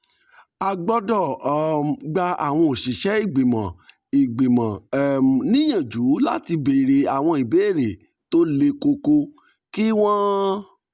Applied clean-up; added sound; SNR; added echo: none; none; none; none.